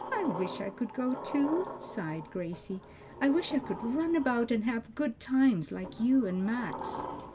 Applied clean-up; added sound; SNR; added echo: none; Sliding door; 12 dB; none.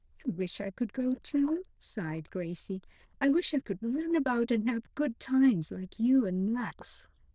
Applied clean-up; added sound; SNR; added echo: neural diffusion model UNIVERSE++.